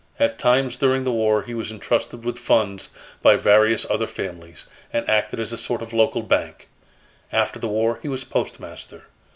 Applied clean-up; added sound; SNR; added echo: none; none; none; none.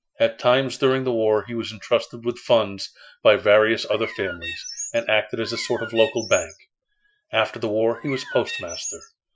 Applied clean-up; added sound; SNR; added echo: classical method Wiener filter.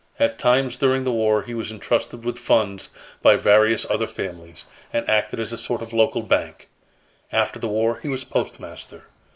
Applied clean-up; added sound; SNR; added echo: neural mask model Resemble Enhance denoiser.